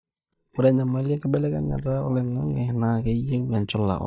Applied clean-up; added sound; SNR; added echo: neural mask model DeepFilterNet 3.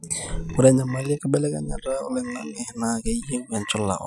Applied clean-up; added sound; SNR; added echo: classical method spectral subtraction.